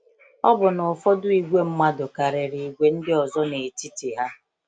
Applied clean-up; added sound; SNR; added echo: none; none; none; none.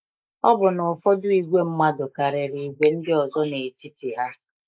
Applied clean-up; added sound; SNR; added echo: neural mask model Resemble Enhance denoiser.